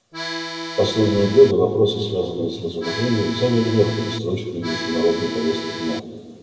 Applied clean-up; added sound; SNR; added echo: none; Accordion; 9 dB; reverberation time 2.2 s.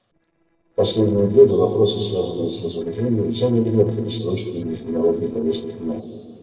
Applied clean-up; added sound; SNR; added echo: neural separator model SepFormer DNS4.